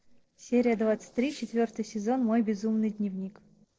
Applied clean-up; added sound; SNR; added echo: neural separator model SepFormer DNS4.